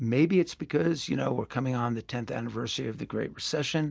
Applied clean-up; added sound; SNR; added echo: none; none; none; none.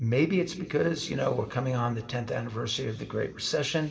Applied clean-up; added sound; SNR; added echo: none; none; none; reverberation time 1.8 s.